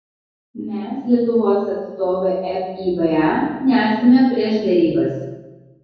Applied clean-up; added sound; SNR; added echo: none; none; none; reverberation time 1.3 s.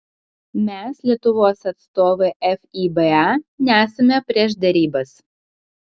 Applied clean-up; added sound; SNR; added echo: none; none; none; none.